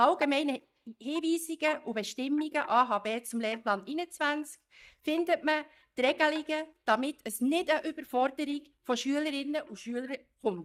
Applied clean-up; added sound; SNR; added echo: neural mask model DeepFilterNet 3.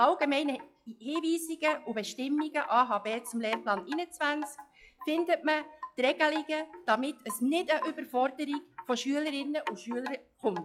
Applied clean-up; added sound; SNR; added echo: classical method log-MMSE.